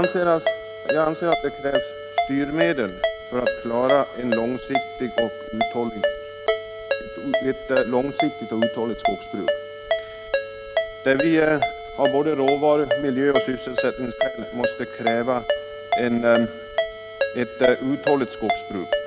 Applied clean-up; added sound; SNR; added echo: none; Ringtone; 2 dB; none.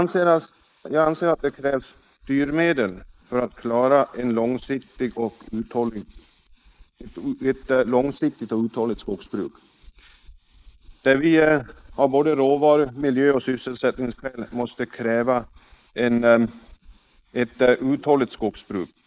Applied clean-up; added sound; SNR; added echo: neural mask model Resemble Enhance denoiser.